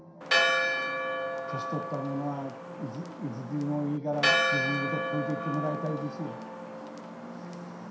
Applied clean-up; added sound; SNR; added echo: none; Church bell; -4 dB; reverberation time 0.5 s.